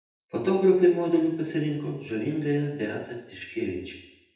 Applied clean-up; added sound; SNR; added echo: none; none; none; reverberation time 0.8 s.